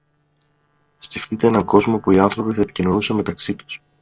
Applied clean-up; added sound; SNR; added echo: neural separator model SepFormer DNS4.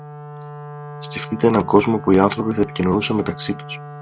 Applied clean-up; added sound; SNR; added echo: none; Wind instrument, woodwind instrument; 14 dB; none.